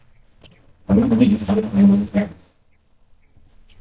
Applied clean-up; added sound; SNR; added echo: neural mask model DeepFilterNet 3.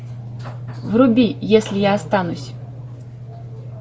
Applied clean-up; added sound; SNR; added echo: none; none; none; none.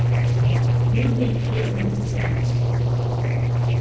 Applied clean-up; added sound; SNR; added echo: neural separator model SepFormer DNS4.